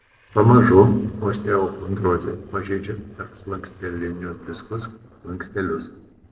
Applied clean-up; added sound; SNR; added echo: neural separator model SepFormer DNS4.